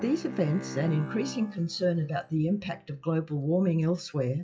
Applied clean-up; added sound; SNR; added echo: classical method WPE with log-MMSE.